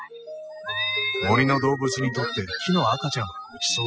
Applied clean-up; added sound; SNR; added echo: classical method spectral subtraction.